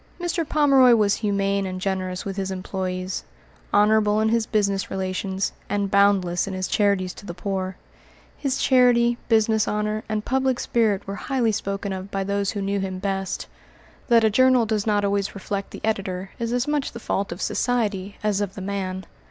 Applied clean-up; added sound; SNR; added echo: none; none; none; none.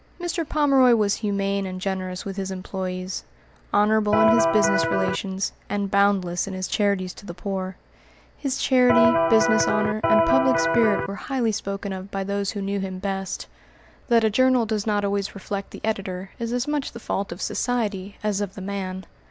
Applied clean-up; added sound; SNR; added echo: none; Electric guitar; -3 dB; none.